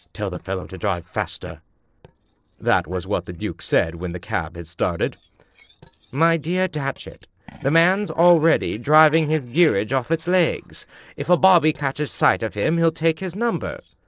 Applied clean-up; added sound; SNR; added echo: neural separator model SepFormer DNS4.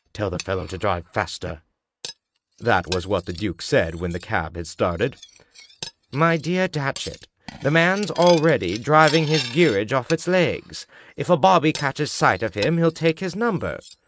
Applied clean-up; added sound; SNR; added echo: neural mask model RNNoise.